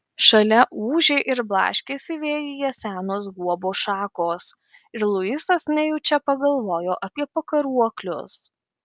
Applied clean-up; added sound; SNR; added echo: none; none; none; none.